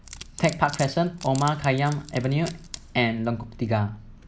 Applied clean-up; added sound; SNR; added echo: none; Wood; 18 dB; none.